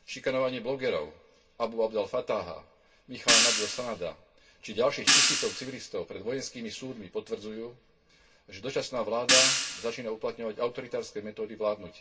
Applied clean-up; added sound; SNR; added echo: none; Hi-hat; -5 dB; reverberation time 0.1 s.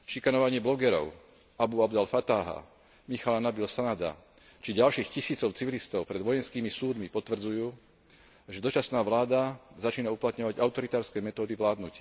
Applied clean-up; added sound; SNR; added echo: none; none; none; none.